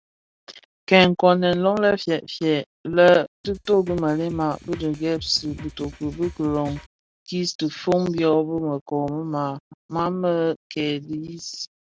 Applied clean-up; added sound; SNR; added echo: none; Drum kit; 18 dB; none.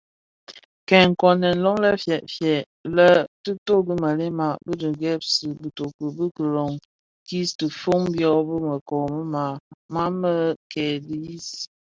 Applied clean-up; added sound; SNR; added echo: none; none; none; none.